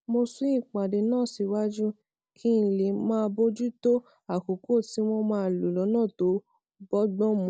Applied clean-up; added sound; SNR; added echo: none; none; none; none.